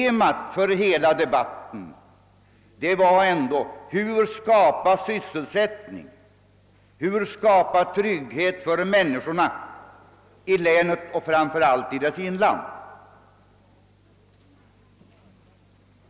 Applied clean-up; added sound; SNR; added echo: none; none; none; none.